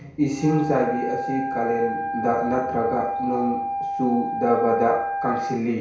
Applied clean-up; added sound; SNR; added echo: none; Wind instrument, woodwind instrument; 4 dB; reverberation time 0.6 s.